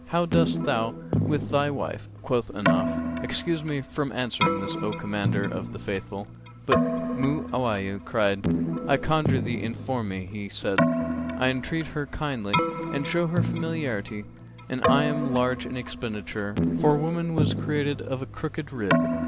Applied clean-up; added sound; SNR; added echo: none; Keyboard (musical); 0 dB; none.